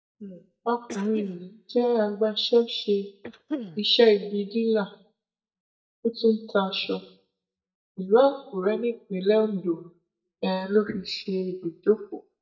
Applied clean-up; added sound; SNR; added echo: neural mask model DeepFilterNet 3.